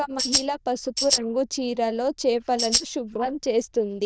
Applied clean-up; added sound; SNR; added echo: neural diffusion model UNIVERSE++.